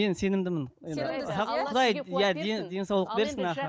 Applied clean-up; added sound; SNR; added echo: none; none; none; none.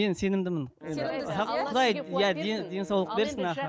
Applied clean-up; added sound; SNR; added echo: none; Wind instrument, woodwind instrument; 17 dB; none.